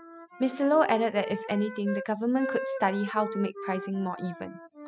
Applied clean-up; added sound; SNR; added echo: classical method spectral subtraction.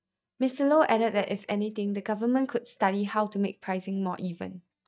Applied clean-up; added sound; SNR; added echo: neural mask model DeepFilterNet 3.